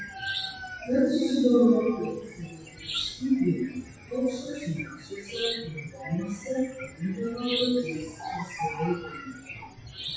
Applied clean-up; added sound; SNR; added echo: classical method WPE with log-MMSE.